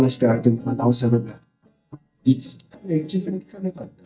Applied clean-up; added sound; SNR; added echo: neural mask model DeepFilterNet 3.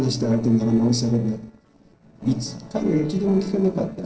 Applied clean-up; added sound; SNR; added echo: neural separator model SepFormer DNS4.